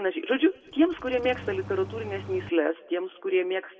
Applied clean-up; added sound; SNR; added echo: none; Engine starting; 15 dB; reverberation time 2.0 s.